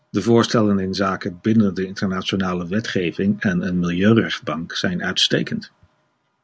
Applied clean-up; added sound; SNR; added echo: none; none; none; none.